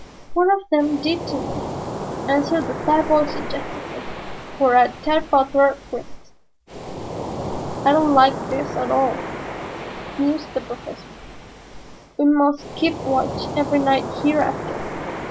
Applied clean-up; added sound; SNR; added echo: none; Waves, surf; 9 dB; none.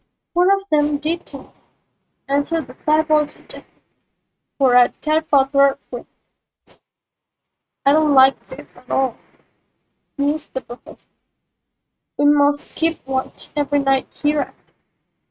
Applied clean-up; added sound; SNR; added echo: neural mask model RNNoise.